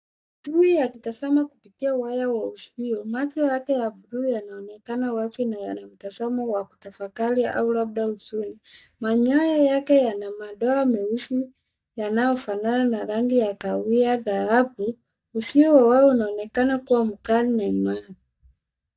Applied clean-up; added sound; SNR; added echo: neural mask model DeepFilterNet 3.